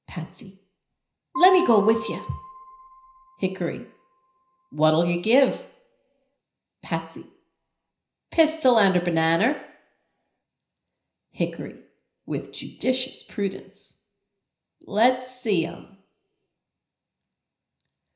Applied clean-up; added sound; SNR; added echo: none; Piano; 11 dB; reverberation time 0.5 s.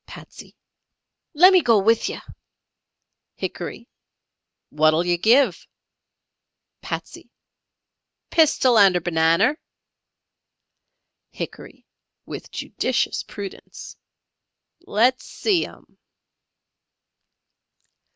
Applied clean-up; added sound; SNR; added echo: none; none; none; none.